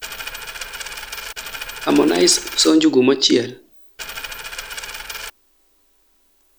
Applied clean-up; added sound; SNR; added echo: none; Coin (dropping); 10 dB; none.